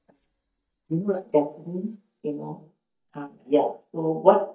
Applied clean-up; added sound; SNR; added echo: neural mask model DeepFilterNet 3.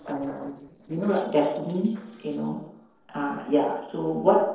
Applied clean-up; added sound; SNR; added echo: neural separator model SepFormer DNS4.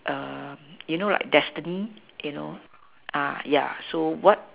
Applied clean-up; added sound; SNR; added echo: none; none; none; none.